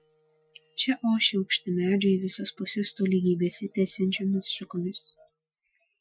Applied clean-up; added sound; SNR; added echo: classical method Wiener filter.